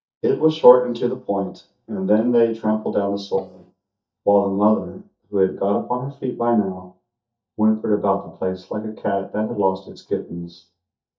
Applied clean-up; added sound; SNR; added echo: neural mask model DeepFilterNet 3.